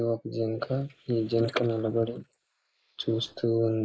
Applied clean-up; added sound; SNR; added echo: neural mask model Resemble Enhance denoiser.